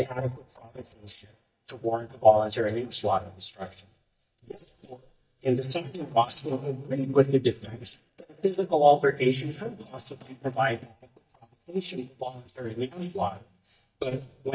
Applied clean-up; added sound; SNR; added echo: neural mask model DeepFilterNet 3.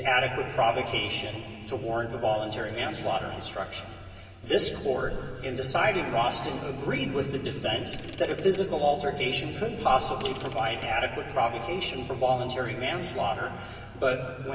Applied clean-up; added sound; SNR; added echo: none; Mechanisms / Car; 17 dB; reverberation time 2.6 s.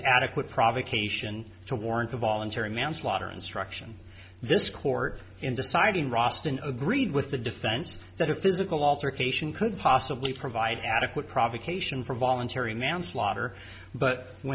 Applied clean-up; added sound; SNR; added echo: none; none; none; none.